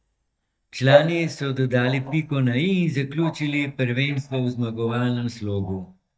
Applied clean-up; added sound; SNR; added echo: neural mask model DeepFilterNet 3.